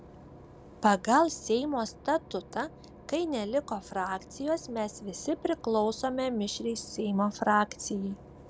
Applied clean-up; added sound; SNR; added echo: none; Engine / Boat, Water vehicle; 20 dB; none.